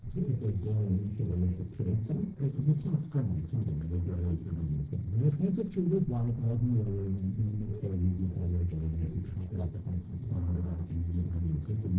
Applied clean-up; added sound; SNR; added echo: neural separator model SepFormer DNS4.